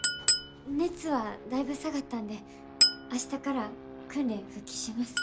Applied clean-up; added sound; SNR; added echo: none; Chink, clink; -1 dB; none.